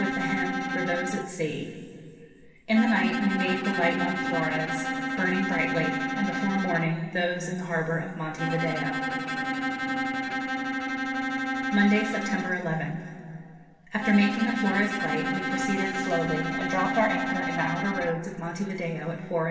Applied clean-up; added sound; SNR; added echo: none; Bowed string instrument; 3 dB; reverberation time 2.4 s.